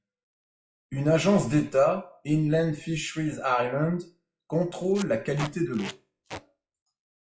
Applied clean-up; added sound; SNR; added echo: classical method WPE with log-MMSE.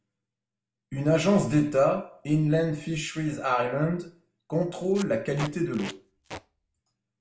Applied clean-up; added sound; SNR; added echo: none; Packing tape, duct tape; 14 dB; reverberation time 0.1 s.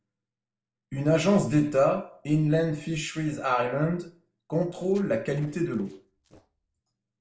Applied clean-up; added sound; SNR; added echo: neural separator model SepFormer DNS4.